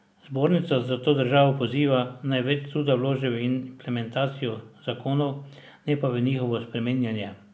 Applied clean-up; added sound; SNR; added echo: none; none; none; none.